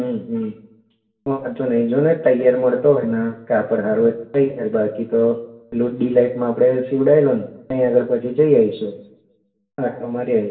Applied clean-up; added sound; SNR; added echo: none; none; none; reverberation time 0.7 s.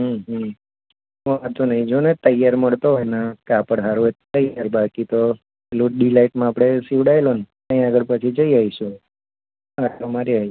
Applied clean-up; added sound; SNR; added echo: none; none; none; none.